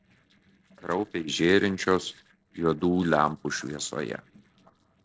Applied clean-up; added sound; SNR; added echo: neural separator model SepFormer DNS4.